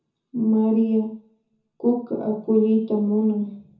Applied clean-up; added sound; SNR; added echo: none; none; none; reverberation time 0.6 s.